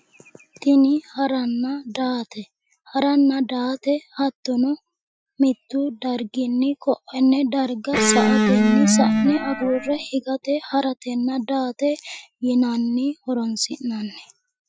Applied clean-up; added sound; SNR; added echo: classical method Wiener filter.